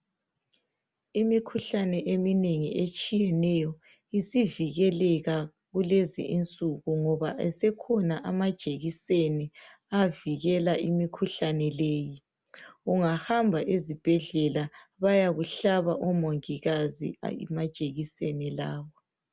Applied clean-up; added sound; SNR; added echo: none; none; none; none.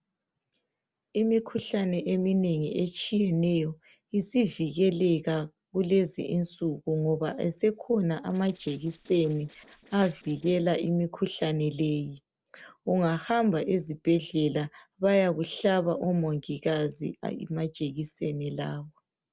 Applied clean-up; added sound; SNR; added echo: neural separator model SepFormer DNS4.